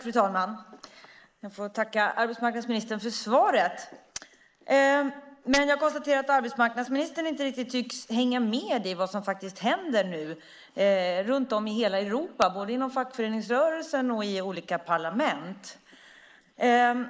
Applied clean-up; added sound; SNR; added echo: neural mask model Resemble Enhance denoiser.